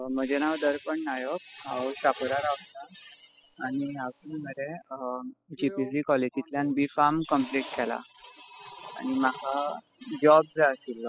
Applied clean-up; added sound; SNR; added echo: classical method spectral subtraction.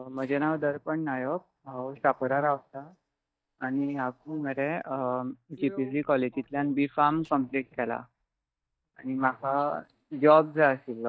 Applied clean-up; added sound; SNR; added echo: neural mask model DeepFilterNet 3.